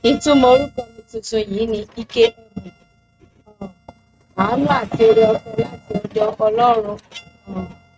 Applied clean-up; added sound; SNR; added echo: neural mask model RNNoise.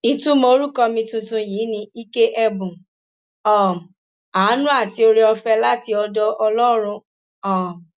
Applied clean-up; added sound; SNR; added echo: none; none; none; none.